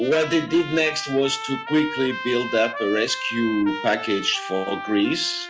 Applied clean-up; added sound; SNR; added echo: classical method log-MMSE.